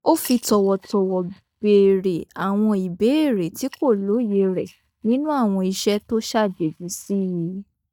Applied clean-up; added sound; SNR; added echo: neural mask model DeepFilterNet 3.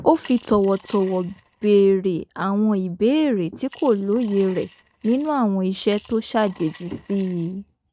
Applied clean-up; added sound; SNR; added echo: neural mask model RNNoise.